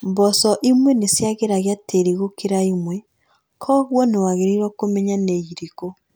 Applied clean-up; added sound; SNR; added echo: none; none; none; none.